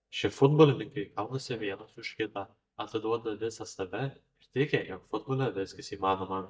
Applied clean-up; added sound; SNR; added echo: neural mask model DeepFilterNet 3.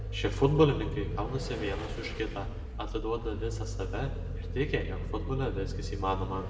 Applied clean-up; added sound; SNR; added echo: none; Vehicle; 3 dB; reverberation time 1.7 s.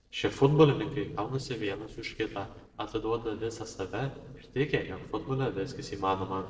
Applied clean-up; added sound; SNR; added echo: neural separator model SepFormer DNS4.